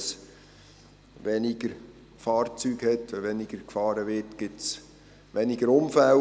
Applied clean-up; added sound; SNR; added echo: none; none; none; none.